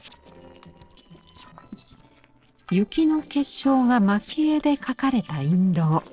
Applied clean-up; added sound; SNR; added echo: neural separator model SepFormer DNS4.